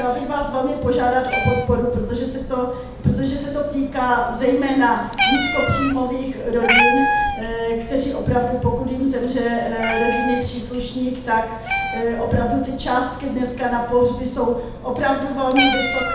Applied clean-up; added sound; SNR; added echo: none; Meow; 5 dB; reverberation time 0.8 s.